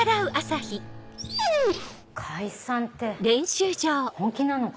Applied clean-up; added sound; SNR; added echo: none; Dog; 1 dB; none.